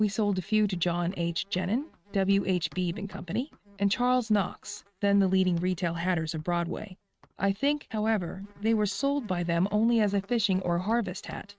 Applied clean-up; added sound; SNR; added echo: neural mask model RNNoise.